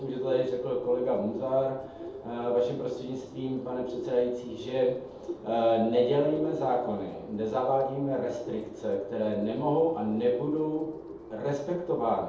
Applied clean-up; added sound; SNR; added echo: none; Bird; 13 dB; reverberation time 0.7 s.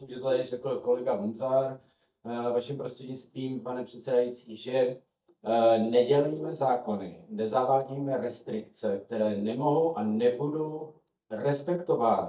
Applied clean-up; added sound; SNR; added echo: neural mask model DeepFilterNet 3.